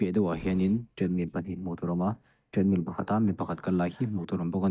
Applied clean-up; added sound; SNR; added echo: neural mask model DeepFilterNet 3.